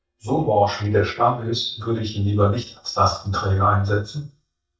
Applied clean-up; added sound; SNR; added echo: neural mask model DeepFilterNet 3.